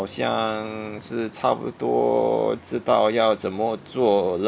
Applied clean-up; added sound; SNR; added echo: none; none; none; none.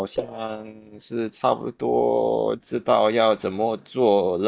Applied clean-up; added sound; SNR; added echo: neural mask model DeepFilterNet 3.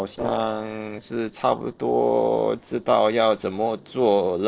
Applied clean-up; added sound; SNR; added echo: neural separator model SepFormer DNS4.